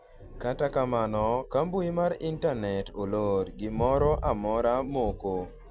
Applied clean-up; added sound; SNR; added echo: none; Growling; 19 dB; none.